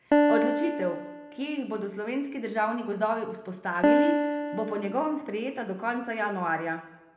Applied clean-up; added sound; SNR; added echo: none; Piano; -1 dB; reverberation time 0.7 s.